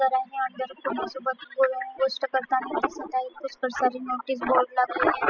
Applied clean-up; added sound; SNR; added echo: classical method spectral subtraction.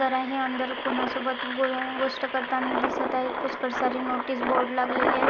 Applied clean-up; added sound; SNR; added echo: none; Engine; 1 dB; none.